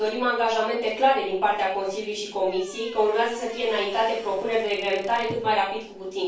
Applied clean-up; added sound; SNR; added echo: none; Squeak / Wood; 19 dB; reverberation time 0.3 s.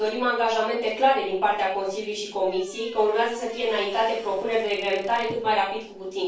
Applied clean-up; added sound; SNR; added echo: neural separator model SepFormer DNS4.